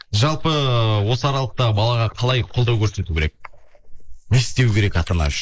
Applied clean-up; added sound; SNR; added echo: neural mask model Resemble Enhance denoiser.